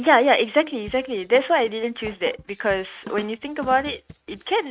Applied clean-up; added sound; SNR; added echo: neural mask model RNNoise.